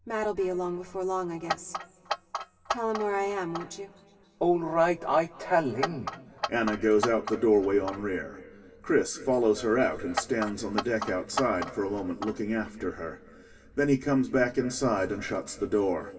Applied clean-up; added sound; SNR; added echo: none; Clock; 8 dB; reverberation time 2.5 s.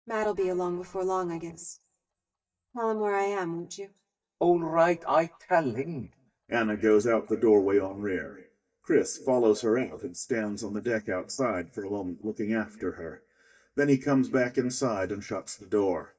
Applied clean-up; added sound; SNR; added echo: neural mask model DeepFilterNet 3.